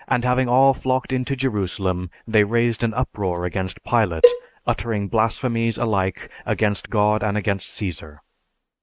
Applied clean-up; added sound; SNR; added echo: neural mask model RNNoise.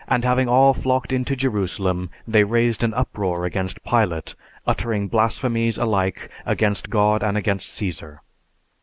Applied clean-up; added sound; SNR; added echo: none; none; none; none.